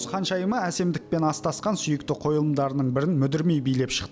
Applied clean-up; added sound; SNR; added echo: none; none; none; none.